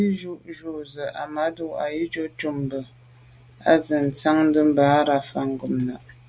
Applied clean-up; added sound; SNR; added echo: none; none; none; none.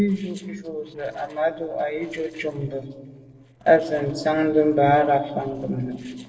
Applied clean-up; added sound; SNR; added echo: neural separator model SepFormer DNS4.